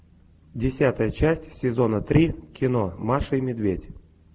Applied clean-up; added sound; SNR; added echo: none; none; none; none.